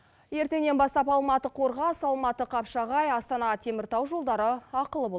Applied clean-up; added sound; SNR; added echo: none; none; none; none.